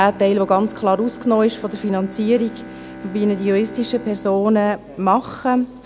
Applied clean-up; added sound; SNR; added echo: none; Bowed string instrument; 18 dB; none.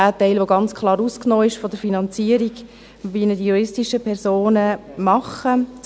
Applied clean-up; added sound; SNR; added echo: none; none; none; none.